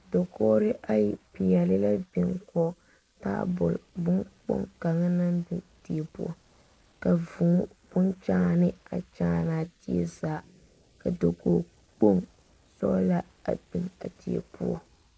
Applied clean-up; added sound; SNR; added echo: neural mask model Resemble Enhance denoiser.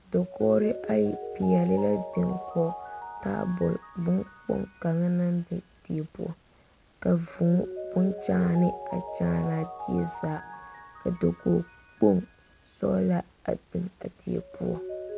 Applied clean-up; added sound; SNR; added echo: none; Mallet percussion; 13 dB; none.